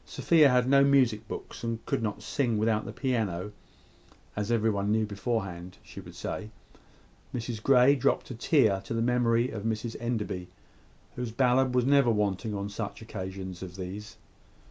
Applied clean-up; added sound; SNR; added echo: none; none; none; none.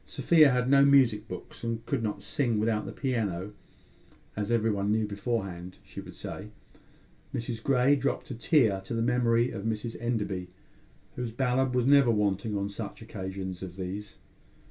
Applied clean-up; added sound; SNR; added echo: none; none; none; reverberation time 0.1 s.